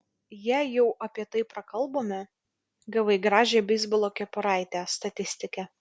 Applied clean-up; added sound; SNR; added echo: none; none; none; none.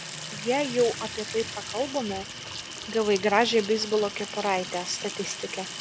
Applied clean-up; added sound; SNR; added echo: none; Sink (filling or washing) / Water tap, faucet; 9 dB; none.